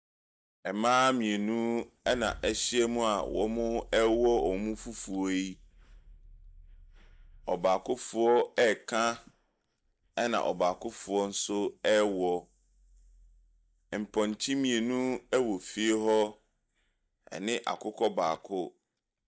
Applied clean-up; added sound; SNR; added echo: neural mask model DeepFilterNet 3.